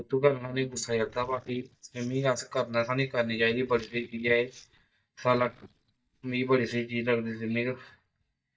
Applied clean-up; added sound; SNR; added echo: neural mask model DeepFilterNet 3.